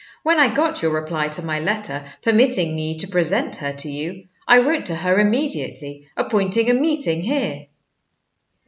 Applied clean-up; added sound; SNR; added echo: none; none; none; none.